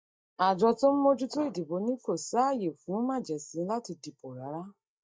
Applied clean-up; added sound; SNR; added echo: neural mask model DeepFilterNet 3.